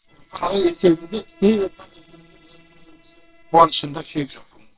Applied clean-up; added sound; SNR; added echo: neural separator model SepFormer WHAMR!.